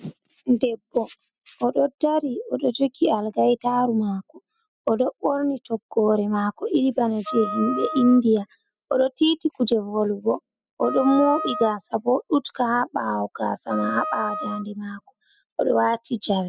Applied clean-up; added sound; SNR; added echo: classical method spectral subtraction.